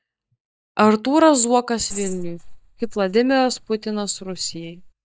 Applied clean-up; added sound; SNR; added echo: neural mask model DeepFilterNet 3.